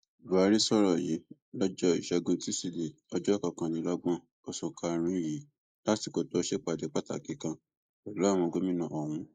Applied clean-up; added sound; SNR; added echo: neural mask model Resemble Enhance denoiser.